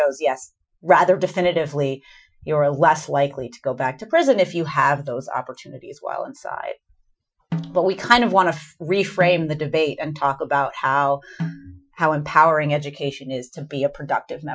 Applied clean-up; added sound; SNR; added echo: classical method Wiener filter.